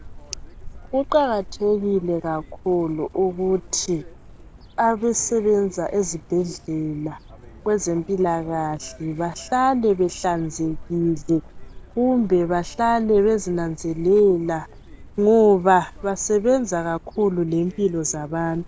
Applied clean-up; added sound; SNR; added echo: none; Chirp, tweet; 18 dB; none.